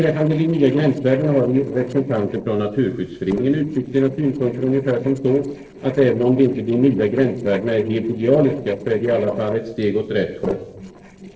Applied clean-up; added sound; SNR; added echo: neural separator model SepFormer DNS4.